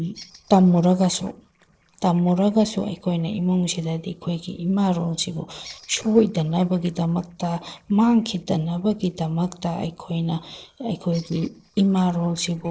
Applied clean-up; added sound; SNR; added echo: neural separator model SepFormer DNS4.